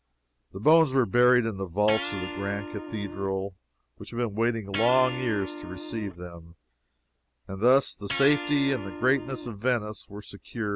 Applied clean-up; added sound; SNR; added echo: none; Electric guitar; 11 dB; none.